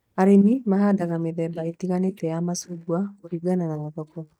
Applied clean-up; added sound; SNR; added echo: neural mask model DeepFilterNet 3.